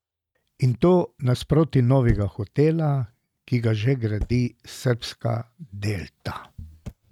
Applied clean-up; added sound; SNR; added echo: neural mask model RNNoise.